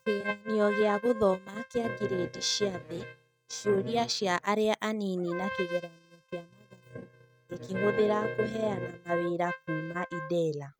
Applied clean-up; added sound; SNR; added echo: neural mask model RNNoise.